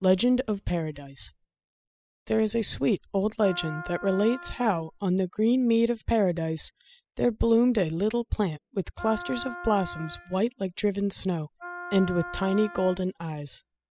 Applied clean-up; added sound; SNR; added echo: classical method spectral subtraction.